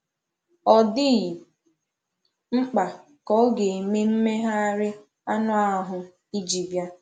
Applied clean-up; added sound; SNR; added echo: none; none; none; none.